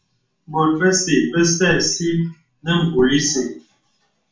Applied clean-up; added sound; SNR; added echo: none; none; none; reverberation time 0.4 s.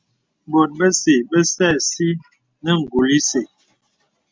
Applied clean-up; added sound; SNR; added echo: none; none; none; none.